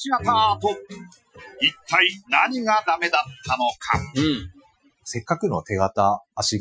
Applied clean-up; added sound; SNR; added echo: classical method Wiener filter.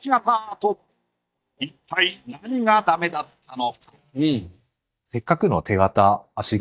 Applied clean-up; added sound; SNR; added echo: neural mask model DeepFilterNet 3.